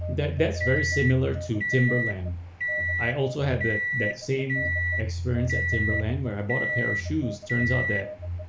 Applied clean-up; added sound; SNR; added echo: none; Telephone + Microwave oven; 1 dB; none.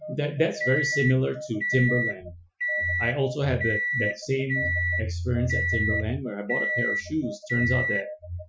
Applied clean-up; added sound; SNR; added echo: classical method Wiener filter.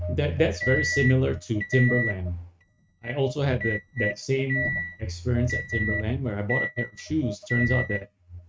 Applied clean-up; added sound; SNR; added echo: neural mask model RNNoise.